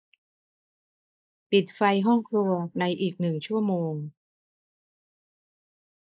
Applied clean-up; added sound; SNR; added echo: neural mask model Resemble Enhance denoiser.